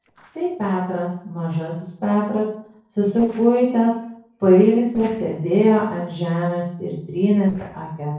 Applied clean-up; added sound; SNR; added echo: neural separator model SepFormer DNS4.